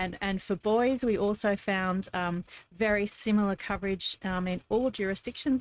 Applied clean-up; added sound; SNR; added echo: neural mask model RNNoise.